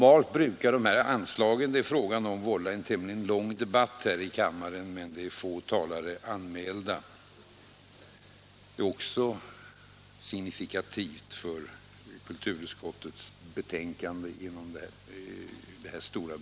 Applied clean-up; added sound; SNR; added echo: none; none; none; none.